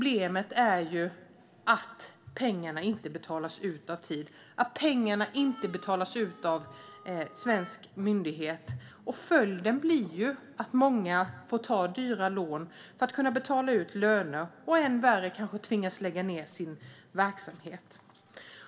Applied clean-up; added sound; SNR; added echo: none; Harmonica; 19 dB; reverberation time 2.1 s.